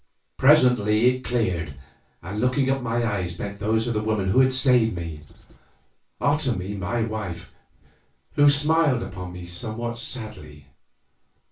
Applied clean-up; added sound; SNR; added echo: none; Writing; 19 dB; reverberation time 0.2 s.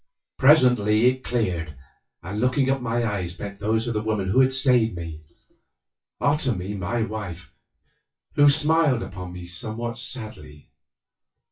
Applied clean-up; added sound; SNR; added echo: classical method WPE with log-MMSE.